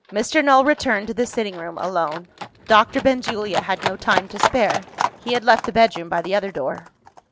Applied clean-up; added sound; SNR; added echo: none; Livestock, farm animals, working animals; 9 dB; none.